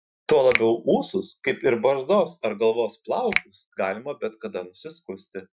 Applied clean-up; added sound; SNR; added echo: classical method Wiener filter.